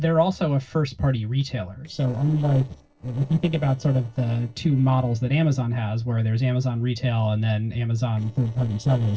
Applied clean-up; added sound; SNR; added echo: neural separator model SepFormer DNS4.